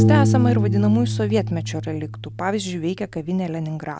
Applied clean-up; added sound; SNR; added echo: none; Piano; -1 dB; none.